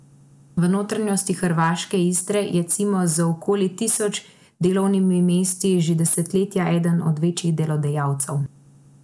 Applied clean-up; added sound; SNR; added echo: none; none; none; none.